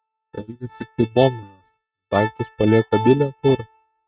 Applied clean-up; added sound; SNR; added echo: neural mask model RNNoise.